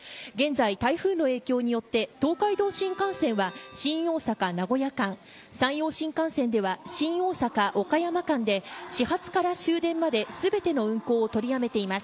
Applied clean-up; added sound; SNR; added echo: none; none; none; none.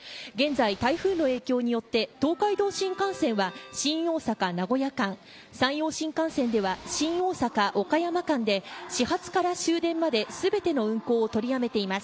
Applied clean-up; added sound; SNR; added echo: none; Ocean / Boat, Water vehicle; 19 dB; none.